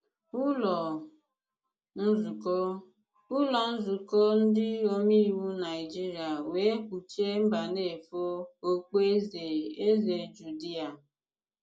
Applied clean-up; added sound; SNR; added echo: none; none; none; none.